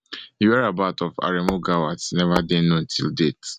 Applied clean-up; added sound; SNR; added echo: none; Tap / Hammer; 8 dB; none.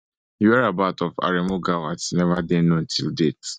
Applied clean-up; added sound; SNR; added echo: neural mask model DeepFilterNet 3.